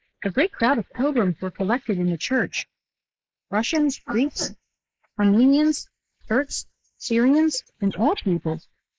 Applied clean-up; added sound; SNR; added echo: neural mask model Resemble Enhance denoiser.